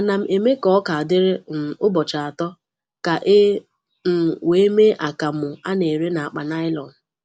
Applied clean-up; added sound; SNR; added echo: none; none; none; none.